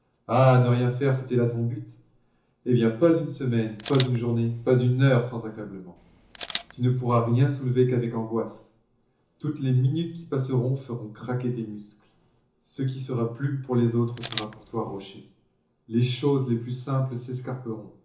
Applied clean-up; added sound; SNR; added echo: none; Camera; 15 dB; reverberation time 0.7 s.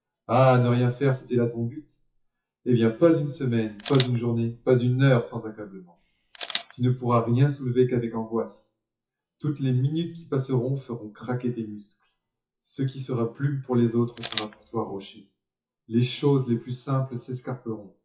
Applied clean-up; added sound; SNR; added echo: classical method WPE with log-MMSE.